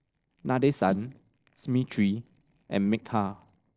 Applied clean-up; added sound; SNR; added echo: neural separator model SepFormer DNS4.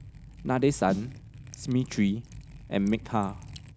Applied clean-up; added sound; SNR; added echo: none; Snare drum + Liquid; 13 dB; none.